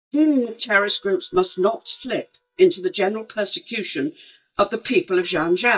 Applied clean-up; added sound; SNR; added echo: neural mask model DeepFilterNet 3.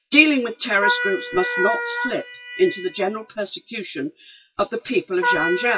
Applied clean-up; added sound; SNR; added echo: classical method WPE with log-MMSE.